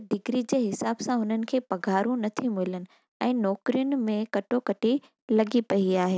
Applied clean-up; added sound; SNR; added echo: none; none; none; none.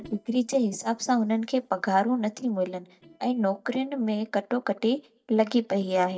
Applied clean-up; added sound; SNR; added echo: neural mask model DeepFilterNet 3.